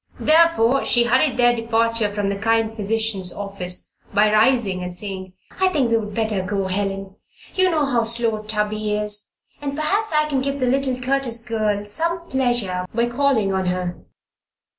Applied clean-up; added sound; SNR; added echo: none; none; none; none.